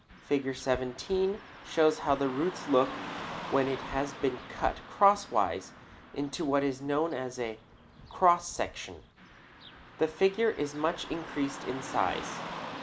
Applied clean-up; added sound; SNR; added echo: none; Car passing by / Traffic noise, roadway noise; 13 dB; none.